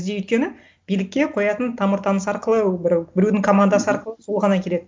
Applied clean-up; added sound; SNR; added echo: none; none; none; none.